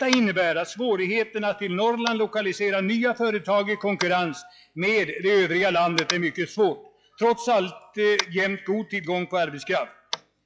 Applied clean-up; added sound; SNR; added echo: classical method log-MMSE.